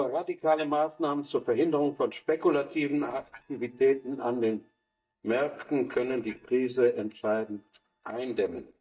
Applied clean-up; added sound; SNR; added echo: neural mask model DeepFilterNet 3.